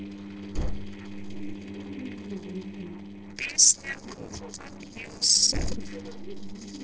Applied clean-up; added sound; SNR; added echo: neural separator model SepFormer DNS4.